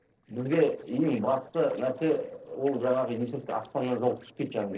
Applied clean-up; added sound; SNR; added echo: neural separator model SepFormer DNS4.